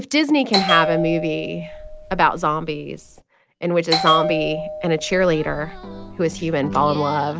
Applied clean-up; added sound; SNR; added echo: none; Bell; 6 dB; none.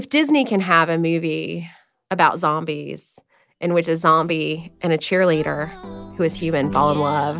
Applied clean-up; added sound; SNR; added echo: none; none; none; none.